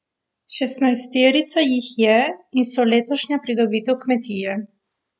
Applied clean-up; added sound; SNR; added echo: none; none; none; none.